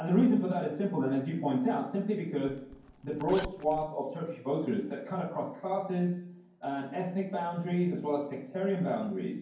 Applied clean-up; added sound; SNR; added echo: none; Zipper (clothing); 14 dB; reverberation time 0.9 s.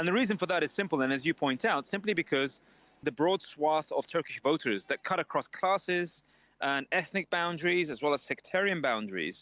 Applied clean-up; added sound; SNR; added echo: none; none; none; none.